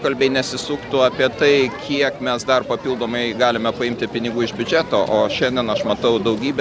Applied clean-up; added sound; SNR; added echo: none; none; none; none.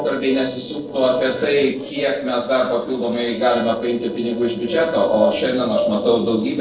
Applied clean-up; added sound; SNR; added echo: neural separator model SepFormer DNS4.